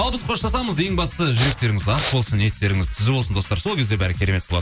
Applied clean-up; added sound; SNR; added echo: none; Respiratory sounds; 2 dB; none.